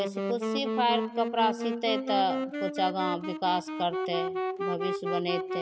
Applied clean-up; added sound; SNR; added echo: none; Wind instrument, woodwind instrument; 2 dB; none.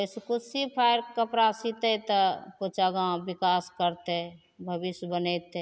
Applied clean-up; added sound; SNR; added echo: none; none; none; none.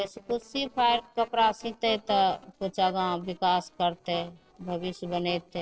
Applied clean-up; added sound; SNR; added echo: neural separator model SepFormer DNS4.